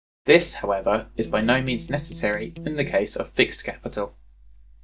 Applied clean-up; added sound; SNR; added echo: neural mask model DeepFilterNet 3.